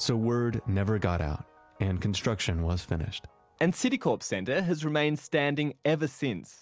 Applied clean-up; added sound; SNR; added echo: none; none; none; none.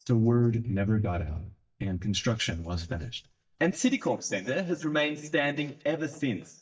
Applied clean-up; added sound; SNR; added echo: neural mask model DeepFilterNet 3.